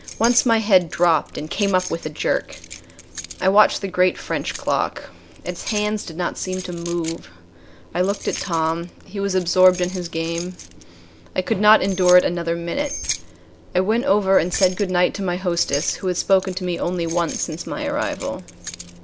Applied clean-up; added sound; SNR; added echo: none; Keys jangling; 14 dB; none.